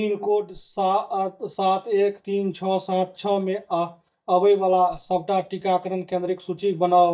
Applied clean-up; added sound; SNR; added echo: neural mask model DeepFilterNet 3.